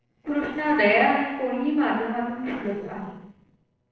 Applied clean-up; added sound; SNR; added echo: neural separator model SepFormer DNS4.